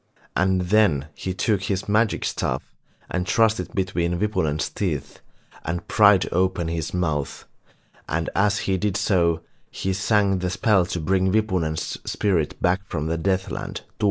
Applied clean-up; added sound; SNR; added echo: none; none; none; none.